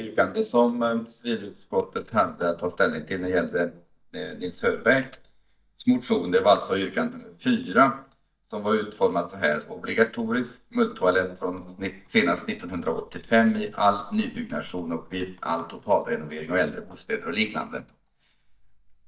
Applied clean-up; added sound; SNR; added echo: neural mask model DeepFilterNet 3.